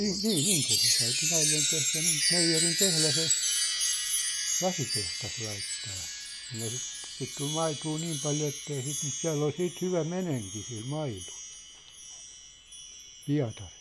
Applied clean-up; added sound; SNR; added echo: none; Chime; -3 dB; none.